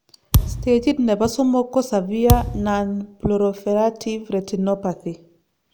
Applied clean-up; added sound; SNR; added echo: none; Thump, thud; 1 dB; none.